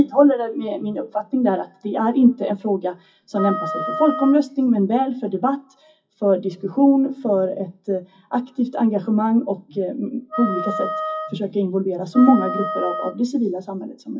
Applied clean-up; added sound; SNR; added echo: classical method WPE with log-MMSE.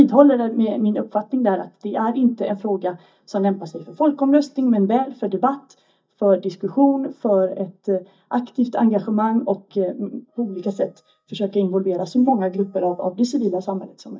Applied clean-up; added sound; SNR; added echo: neural mask model DeepFilterNet 3.